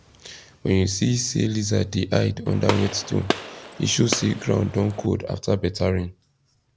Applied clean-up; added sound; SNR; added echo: none; Gunshot, gunfire; 7 dB; none.